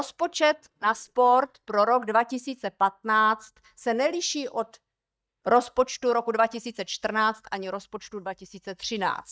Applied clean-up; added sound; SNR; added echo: neural mask model DeepFilterNet 3.